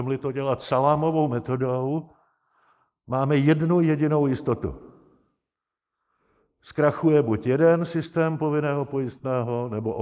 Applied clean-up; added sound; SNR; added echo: neural mask model Resemble Enhance denoiser.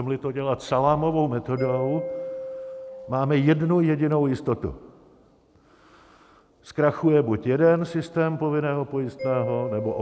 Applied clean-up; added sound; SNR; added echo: none; Mallet percussion; 13 dB; none.